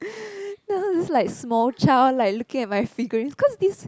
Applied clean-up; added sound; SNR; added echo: none; none; none; none.